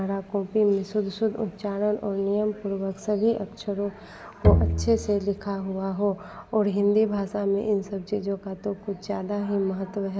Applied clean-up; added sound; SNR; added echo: none; Bowed string instrument; -1 dB; none.